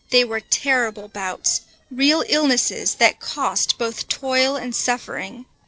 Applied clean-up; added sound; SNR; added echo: neural separator model SepFormer DNS4.